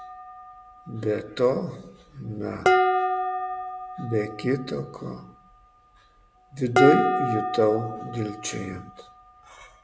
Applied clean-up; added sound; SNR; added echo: none; Dishes, pots, and pans; 0 dB; none.